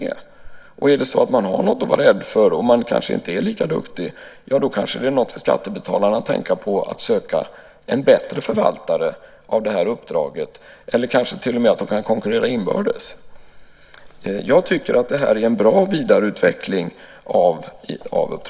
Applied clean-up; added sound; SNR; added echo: none; none; none; none.